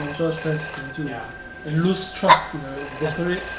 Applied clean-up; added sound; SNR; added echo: none; Telephone + Dog; 0 dB; none.